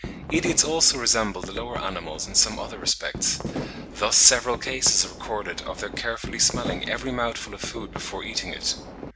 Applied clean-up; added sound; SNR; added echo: none; Fireworks; 11 dB; none.